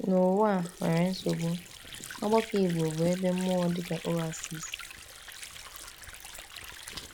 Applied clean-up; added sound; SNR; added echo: none; Sink (filling or washing) / Water; 14 dB; none.